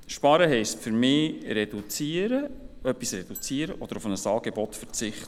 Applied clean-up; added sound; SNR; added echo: none; Sliding door + Marimba, xylophone; 19 dB; none.